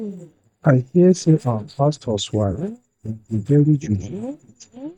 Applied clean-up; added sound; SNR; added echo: neural mask model DeepFilterNet 3.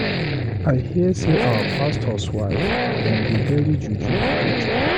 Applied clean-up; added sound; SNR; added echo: none; Accelerating, revving, vroom; -2 dB; none.